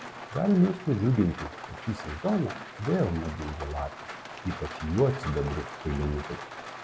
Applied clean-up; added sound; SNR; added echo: none; Rain; 12 dB; none.